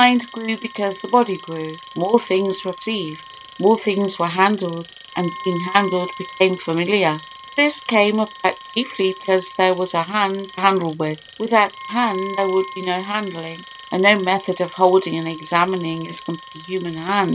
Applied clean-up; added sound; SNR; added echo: none; Alarm + Wind instrument, woodwind instrument; 17 dB; none.